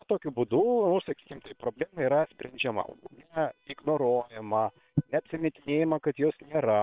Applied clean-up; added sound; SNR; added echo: neural separator model SepFormer WHAM!.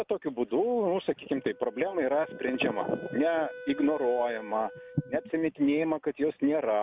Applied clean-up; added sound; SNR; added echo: none; Wind instrument, woodwind instrument; 18 dB; none.